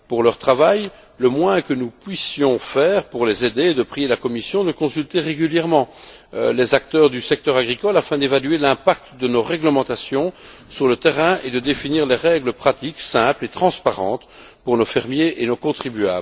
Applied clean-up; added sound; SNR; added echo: none; none; none; none.